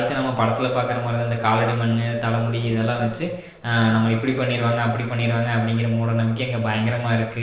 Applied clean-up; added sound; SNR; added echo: neural separator model SepFormer DNS4.